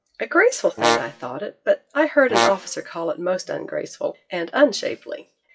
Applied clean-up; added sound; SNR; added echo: classical method WPE with log-MMSE.